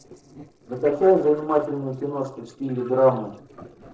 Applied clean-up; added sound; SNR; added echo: neural separator model SepFormer DNS4.